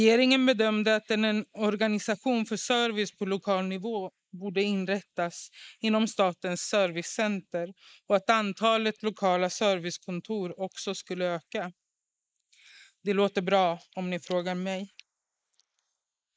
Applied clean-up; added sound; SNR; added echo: neural mask model Resemble Enhance denoiser.